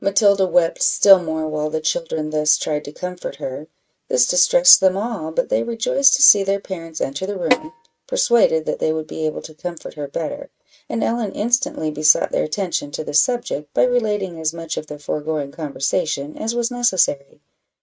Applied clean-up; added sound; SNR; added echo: neural mask model RNNoise.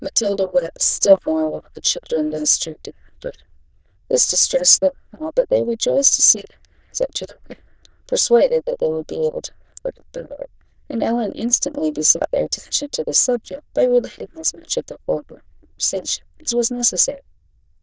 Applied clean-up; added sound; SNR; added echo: neural diffusion model UNIVERSE++.